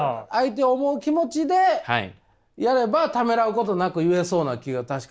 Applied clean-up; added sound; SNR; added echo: none; none; none; none.